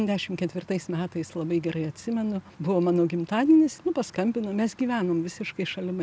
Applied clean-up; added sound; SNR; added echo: none; none; none; none.